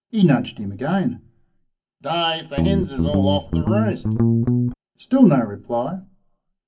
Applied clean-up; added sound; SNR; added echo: none; Guitar; -3 dB; reverberation time 0.3 s.